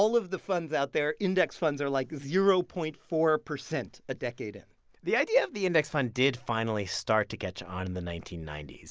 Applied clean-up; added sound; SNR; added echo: none; none; none; none.